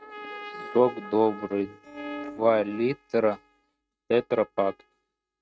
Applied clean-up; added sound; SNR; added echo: neural mask model RNNoise.